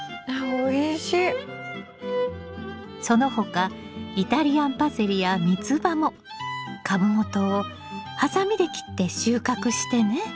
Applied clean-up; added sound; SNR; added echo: none; none; none; none.